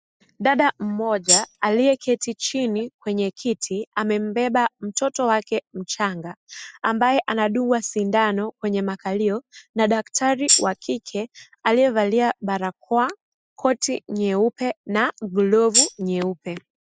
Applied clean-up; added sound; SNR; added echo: classical method spectral subtraction.